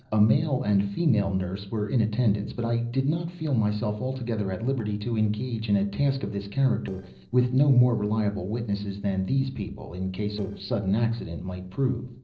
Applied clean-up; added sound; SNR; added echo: neural separator model SepFormer DNS4.